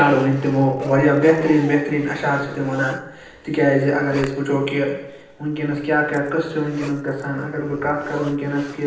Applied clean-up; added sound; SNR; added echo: none; Zipper (clothing); 18 dB; reverberation time 0.9 s.